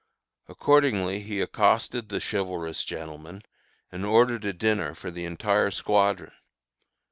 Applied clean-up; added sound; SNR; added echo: none; none; none; none.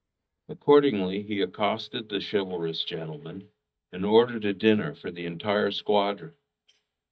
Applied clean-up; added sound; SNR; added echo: neural mask model DeepFilterNet 3.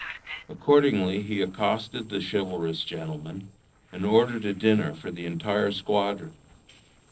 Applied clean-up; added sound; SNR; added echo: neural separator model SepFormer DNS4.